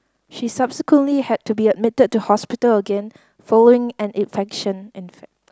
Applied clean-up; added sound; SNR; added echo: none; none; none; none.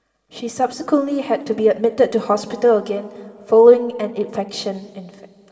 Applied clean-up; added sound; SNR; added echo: none; none; none; reverberation time 1.8 s.